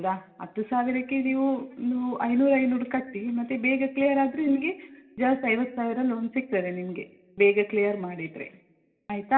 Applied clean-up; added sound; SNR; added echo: none; none; none; reverberation time 0.8 s.